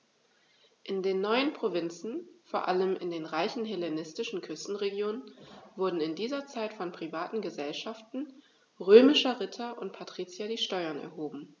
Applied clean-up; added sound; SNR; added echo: none; none; none; none.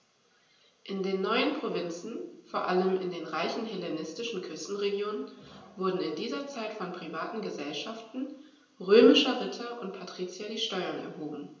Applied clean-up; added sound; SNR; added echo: none; none; none; reverberation time 0.9 s.